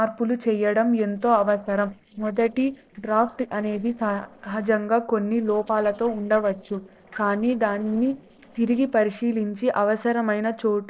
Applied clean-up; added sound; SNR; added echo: neural separator model SepFormer DNS4.